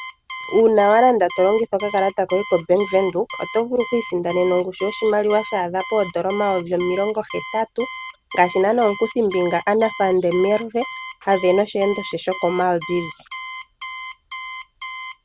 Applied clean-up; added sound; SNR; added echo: none; Alarm; 12 dB; none.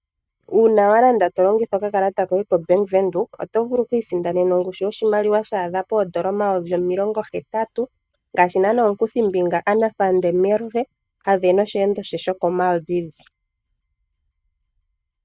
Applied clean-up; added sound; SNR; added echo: neural mask model DeepFilterNet 3.